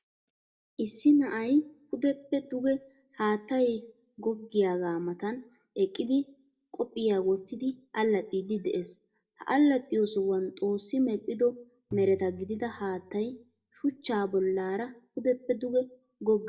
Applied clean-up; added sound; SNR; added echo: neural mask model DeepFilterNet 3.